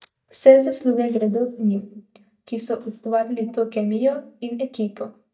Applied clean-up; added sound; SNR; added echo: neural mask model DeepFilterNet 3.